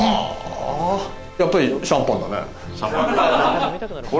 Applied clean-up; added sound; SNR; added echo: none; Bird vocalization, bird call, bird song; 16 dB; none.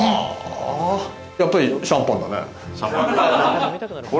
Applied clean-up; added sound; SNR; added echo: none; none; none; none.